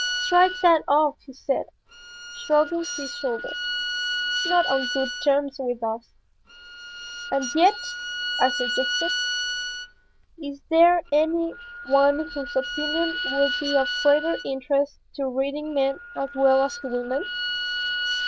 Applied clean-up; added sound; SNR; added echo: neural diffusion model UNIVERSE++.